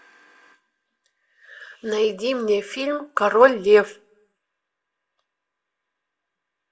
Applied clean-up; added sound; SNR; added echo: none; none; none; reverberation time 0.2 s.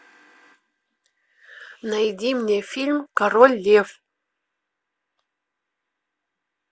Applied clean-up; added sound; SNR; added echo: none; none; none; none.